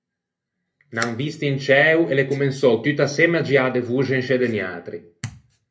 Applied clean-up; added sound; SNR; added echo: none; none; none; reverberation time 0.3 s.